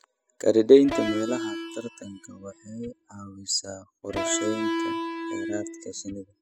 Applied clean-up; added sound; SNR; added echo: classical method spectral subtraction.